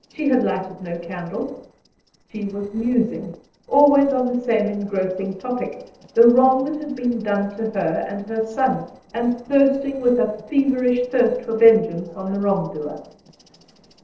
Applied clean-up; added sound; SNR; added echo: neural separator model SepFormer DNS4.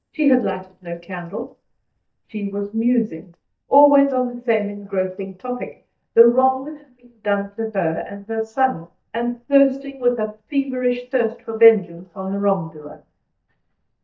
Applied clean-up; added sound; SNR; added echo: neural mask model DeepFilterNet 3.